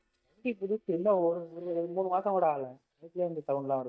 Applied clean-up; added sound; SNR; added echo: neural mask model DeepFilterNet 3.